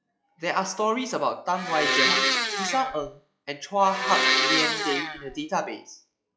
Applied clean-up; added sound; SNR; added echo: classical method log-MMSE.